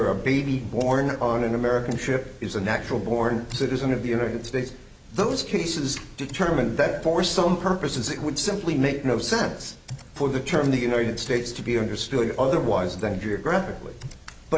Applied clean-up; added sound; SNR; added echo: none; none; none; none.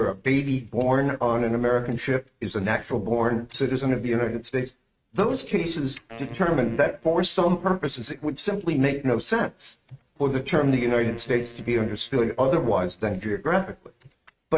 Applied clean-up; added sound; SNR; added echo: neural mask model RNNoise.